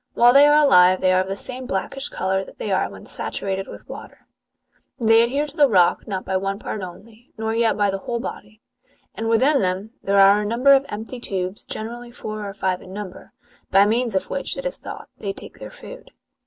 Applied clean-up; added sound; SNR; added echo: none; none; none; none.